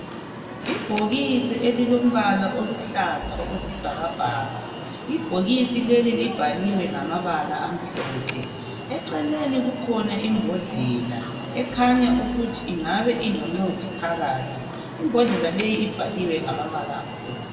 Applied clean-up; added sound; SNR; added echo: none; Alarm; 9 dB; reverberation time 1.7 s.